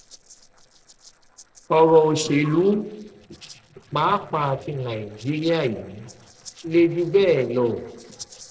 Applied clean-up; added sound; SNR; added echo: neural separator model SepFormer DNS4.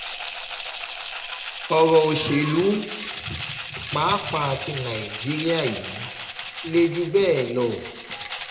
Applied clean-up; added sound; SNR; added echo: none; Rattle (instrument); 3 dB; reverberation time 0.6 s.